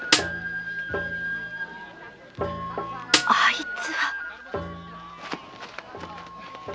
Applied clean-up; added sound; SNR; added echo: none; Snare drum; -5 dB; none.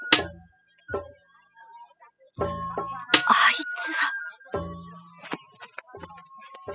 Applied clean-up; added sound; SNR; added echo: classical method spectral subtraction.